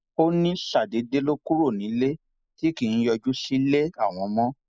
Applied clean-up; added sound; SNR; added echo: neural mask model Resemble Enhance denoiser.